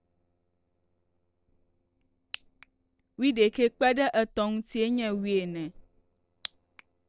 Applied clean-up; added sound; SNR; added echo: neural separator model SepFormer DNS4.